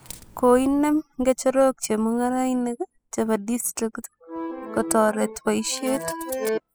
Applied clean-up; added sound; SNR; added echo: classical method spectral subtraction.